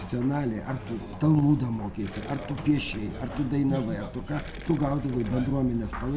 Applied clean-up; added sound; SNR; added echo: none; Gurgling; 18 dB; none.